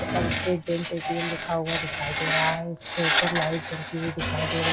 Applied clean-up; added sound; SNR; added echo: none; Screech; -3 dB; none.